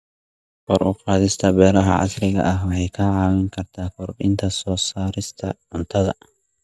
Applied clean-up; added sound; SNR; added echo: neural mask model DeepFilterNet 3.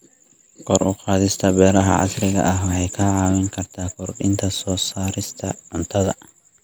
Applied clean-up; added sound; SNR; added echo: none; none; none; none.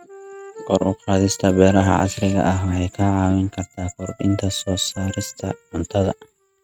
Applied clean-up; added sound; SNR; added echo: neural mask model RNNoise.